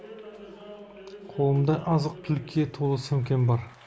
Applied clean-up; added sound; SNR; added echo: none; Applause; 18 dB; none.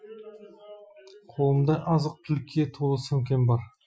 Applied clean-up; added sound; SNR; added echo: classical method Wiener filter.